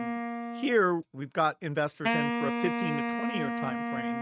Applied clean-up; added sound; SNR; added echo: neural mask model RNNoise.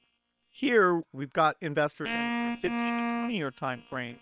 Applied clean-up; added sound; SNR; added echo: neural separator model SepFormer WHAM!.